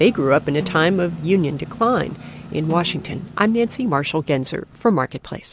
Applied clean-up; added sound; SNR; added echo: none; Snare drum; 17 dB; none.